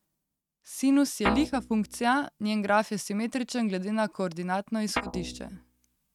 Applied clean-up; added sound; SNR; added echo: neural mask model RNNoise.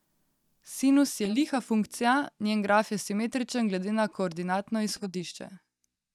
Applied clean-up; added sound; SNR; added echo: neural mask model DeepFilterNet 3.